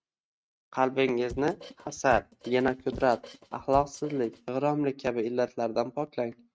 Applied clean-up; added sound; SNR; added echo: neural mask model RNNoise.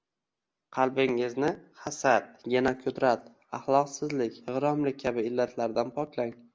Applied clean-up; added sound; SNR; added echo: none; none; none; none.